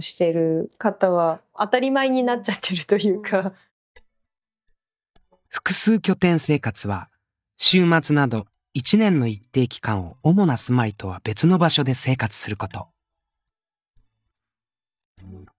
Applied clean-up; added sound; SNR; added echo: neural mask model DeepFilterNet 3.